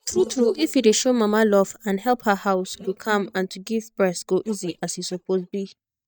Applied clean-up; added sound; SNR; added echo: neural mask model DeepFilterNet 3.